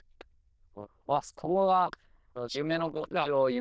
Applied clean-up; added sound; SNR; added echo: neural diffusion model UNIVERSE++.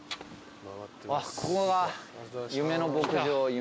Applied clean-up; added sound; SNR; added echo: none; none; none; none.